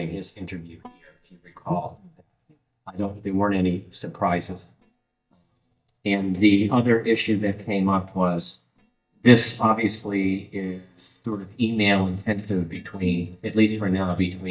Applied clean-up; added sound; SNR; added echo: neural mask model DeepFilterNet 3.